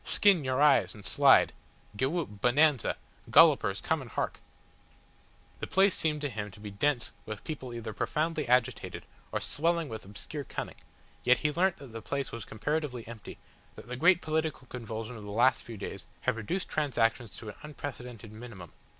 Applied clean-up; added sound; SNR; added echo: none; none; none; none.